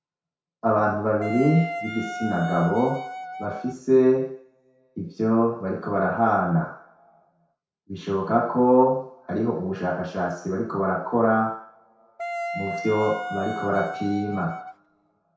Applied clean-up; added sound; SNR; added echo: none; Wind instrument, woodwind instrument; 8 dB; reverberation time 0.6 s.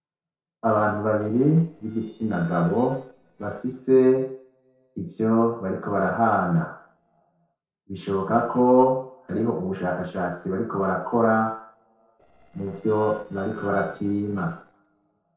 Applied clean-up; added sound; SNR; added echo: neural separator model SepFormer DNS4.